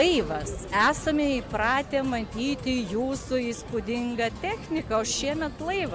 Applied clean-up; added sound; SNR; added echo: none; none; none; none.